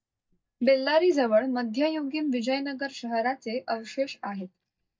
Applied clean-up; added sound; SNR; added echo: neural mask model DeepFilterNet 3.